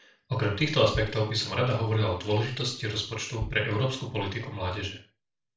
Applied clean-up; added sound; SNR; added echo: neural separator model SepFormer DNS4.